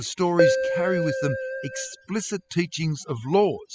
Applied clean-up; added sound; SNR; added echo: classical method spectral subtraction.